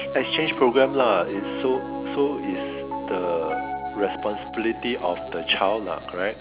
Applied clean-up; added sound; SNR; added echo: none; Piano; 7 dB; none.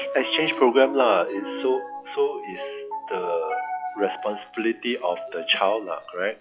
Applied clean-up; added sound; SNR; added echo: classical method log-MMSE.